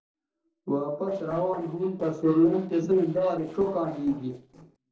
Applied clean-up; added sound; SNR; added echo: neural separator model SepFormer DNS4.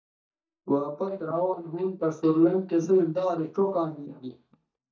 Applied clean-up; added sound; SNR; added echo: neural mask model DeepFilterNet 3.